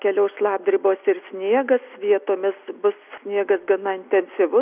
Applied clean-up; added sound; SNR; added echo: none; none; none; none.